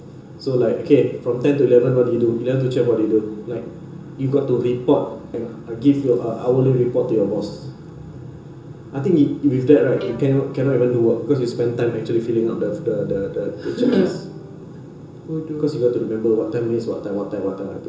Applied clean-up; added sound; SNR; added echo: none; Bowed string instrument; 19 dB; reverberation time 0.2 s.